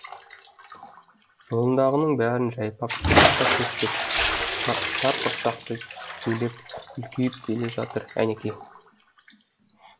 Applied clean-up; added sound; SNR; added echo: none; Bathtub (filling or washing) / Splash, splatter; -1 dB; none.